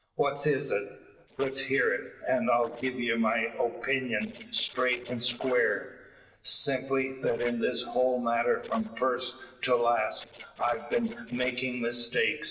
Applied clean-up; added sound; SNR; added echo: neural separator model SepFormer DNS4.